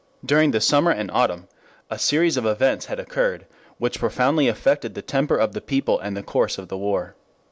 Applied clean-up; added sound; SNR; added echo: none; none; none; none.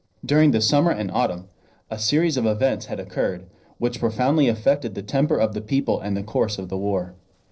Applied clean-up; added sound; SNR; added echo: neural separator model SepFormer DNS4.